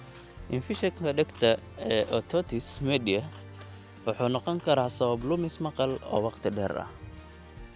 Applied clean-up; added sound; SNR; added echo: none; Musical instrument; 16 dB; none.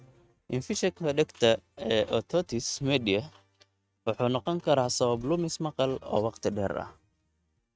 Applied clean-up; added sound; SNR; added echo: neural mask model RNNoise.